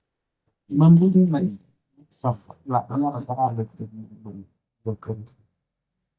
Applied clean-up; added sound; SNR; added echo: neural mask model DeepFilterNet 3.